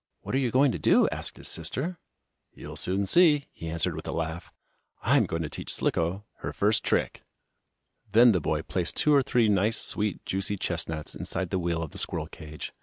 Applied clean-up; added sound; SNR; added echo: none; none; none; none.